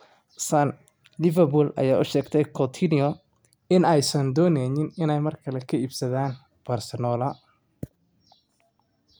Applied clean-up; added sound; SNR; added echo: none; none; none; none.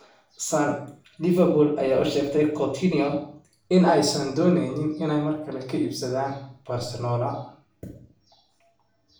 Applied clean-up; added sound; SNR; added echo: none; none; none; reverberation time 0.5 s.